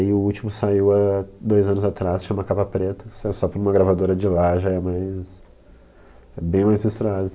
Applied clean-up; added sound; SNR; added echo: none; none; none; none.